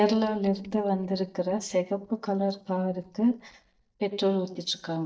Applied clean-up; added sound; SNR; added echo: neural mask model DeepFilterNet 3.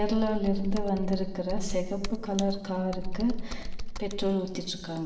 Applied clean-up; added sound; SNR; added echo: none; Computer keyboard; 2 dB; reverberation time 2.9 s.